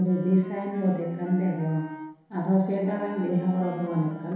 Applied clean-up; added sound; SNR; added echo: none; Wind instrument, woodwind instrument; 16 dB; reverberation time 1.0 s.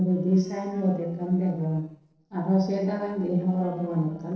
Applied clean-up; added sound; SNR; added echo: neural separator model SepFormer DNS4.